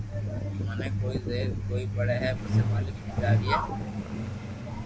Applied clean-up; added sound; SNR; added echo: none; Truck; -5 dB; none.